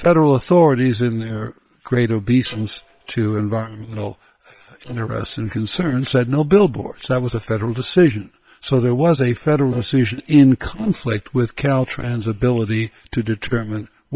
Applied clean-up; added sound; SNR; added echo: neural separator model SepFormer WHAM!.